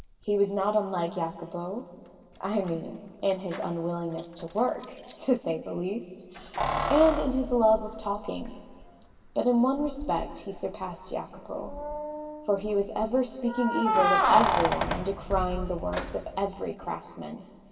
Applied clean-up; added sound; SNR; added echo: none; Keys jangling; 5 dB; reverberation time 2.1 s.